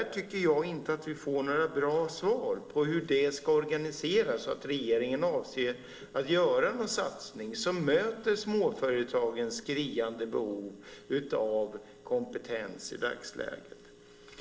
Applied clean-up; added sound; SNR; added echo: neural separator model SepFormer DNS4.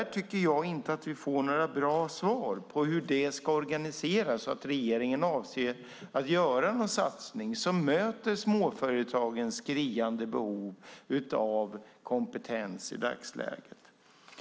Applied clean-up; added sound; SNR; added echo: none; none; none; none.